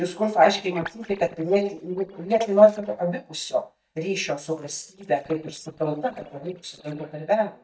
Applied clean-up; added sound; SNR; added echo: neural mask model DeepFilterNet 3.